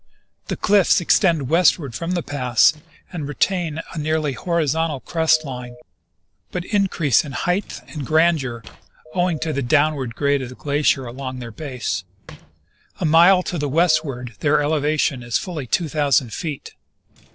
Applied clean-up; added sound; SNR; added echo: neural separator model SepFormer DNS4.